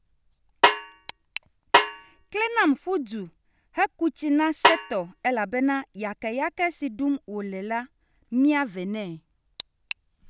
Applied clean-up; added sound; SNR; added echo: none; Snare drum; -3 dB; none.